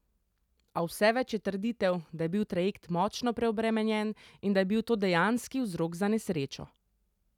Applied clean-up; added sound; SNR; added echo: none; none; none; none.